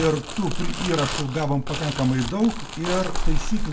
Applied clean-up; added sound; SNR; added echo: none; Crumpling, crinkling; 1 dB; reverberation time 0.3 s.